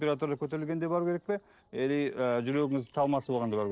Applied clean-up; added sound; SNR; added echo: neural separator model SepFormer DNS4.